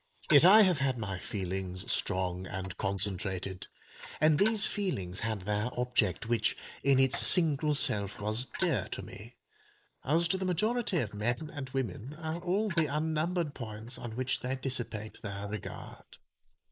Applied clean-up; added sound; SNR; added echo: neural mask model Resemble Enhance denoiser.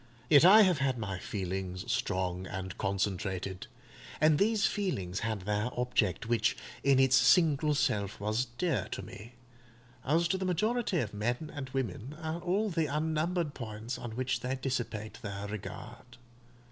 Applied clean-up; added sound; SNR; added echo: none; none; none; none.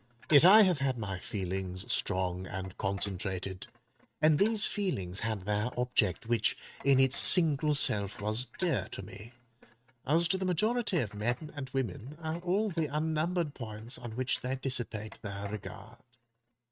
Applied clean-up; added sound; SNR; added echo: neural mask model RNNoise.